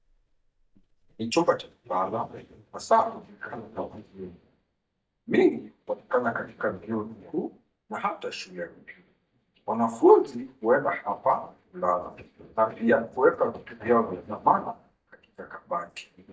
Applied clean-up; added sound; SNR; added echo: neural mask model DeepFilterNet 3.